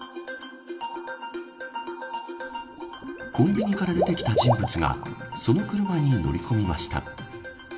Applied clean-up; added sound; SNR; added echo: none; Water / Liquid; 4 dB; reverberation time 1.5 s.